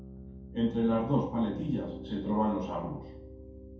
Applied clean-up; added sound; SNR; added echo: none; Piano; 12 dB; reverberation time 2.3 s.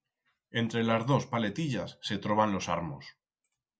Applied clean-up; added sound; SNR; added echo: none; none; none; none.